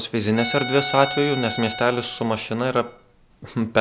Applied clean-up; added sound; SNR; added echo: none; Bowed string instrument; 10 dB; none.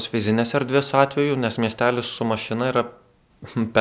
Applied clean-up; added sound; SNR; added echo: none; none; none; none.